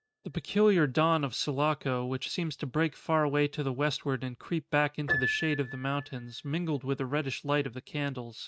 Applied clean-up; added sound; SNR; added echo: neural mask model RNNoise.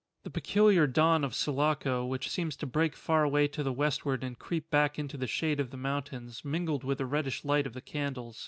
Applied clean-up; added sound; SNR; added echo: none; none; none; none.